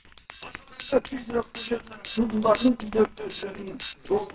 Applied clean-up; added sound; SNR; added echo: neural separator model SepFormer WHAMR!.